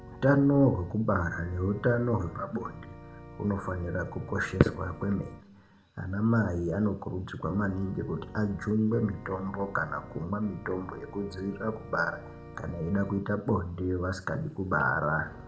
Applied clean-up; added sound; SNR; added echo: none; Organ; 17 dB; reverberation time 0.5 s.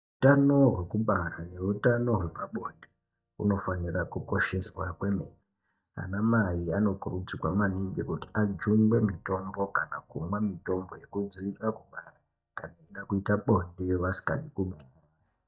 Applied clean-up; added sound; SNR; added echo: neural mask model DeepFilterNet 3.